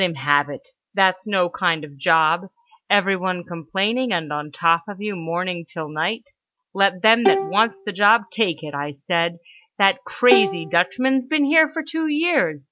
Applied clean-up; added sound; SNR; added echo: none; Bowed string instrument; 3 dB; none.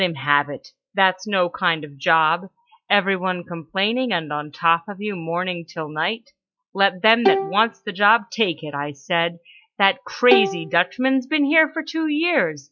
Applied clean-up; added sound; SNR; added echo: classical method log-MMSE.